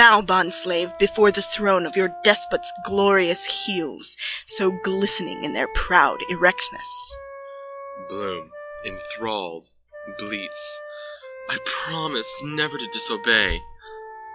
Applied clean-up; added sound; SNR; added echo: classical method log-MMSE.